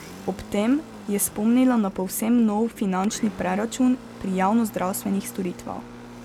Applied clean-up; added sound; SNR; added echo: none; Engine; 17 dB; none.